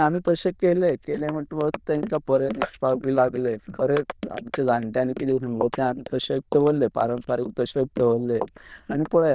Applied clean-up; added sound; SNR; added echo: neural diffusion model UNIVERSE++.